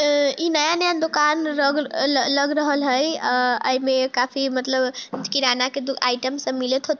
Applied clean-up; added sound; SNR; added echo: none; none; none; none.